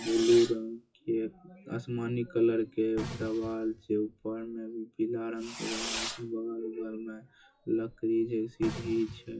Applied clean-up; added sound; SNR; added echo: classical method WPE with log-MMSE.